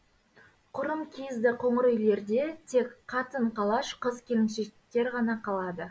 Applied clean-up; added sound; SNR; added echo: none; none; none; none.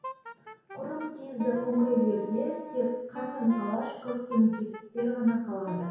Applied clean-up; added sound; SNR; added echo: none; Wind instrument, woodwind instrument; 14 dB; reverberation time 0.9 s.